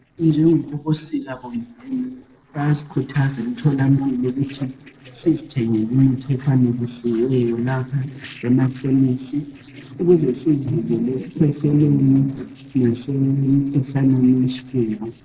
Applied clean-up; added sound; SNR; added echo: neural separator model SepFormer DNS4.